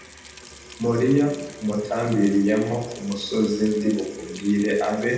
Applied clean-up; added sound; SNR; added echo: none; Sink (filling or washing) / Water tap, faucet; 19 dB; reverberation time 0.8 s.